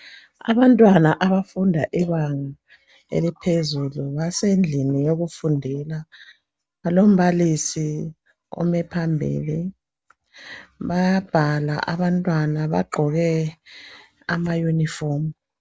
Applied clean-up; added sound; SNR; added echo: none; none; none; none.